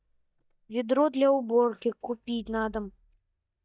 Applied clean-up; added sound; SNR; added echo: neural mask model DeepFilterNet 3.